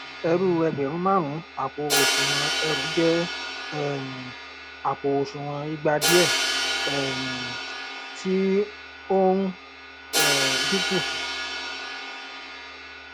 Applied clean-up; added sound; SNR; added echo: none; Crash cymbal; 1 dB; none.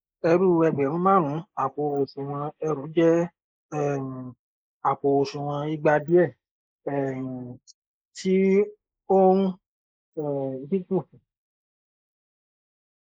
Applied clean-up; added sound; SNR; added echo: neural mask model Resemble Enhance denoiser.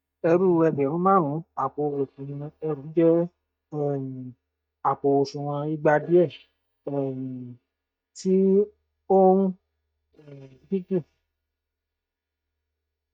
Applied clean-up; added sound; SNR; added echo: neural mask model DeepFilterNet 3.